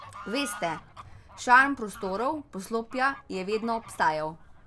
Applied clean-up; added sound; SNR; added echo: none; Bird / Fowl; 17 dB; none.